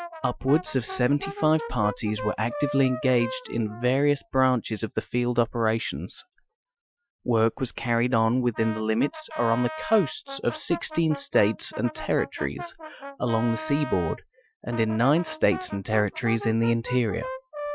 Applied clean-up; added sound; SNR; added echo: classical method Wiener filter.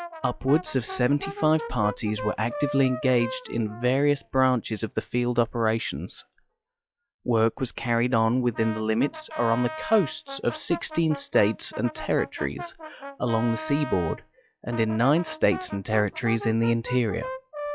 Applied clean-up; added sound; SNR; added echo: classical method log-MMSE.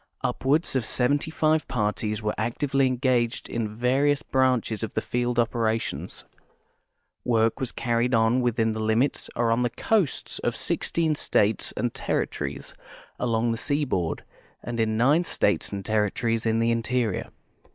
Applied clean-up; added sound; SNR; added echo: none; none; none; none.